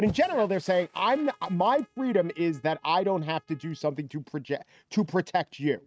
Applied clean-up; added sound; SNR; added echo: neural mask model RNNoise.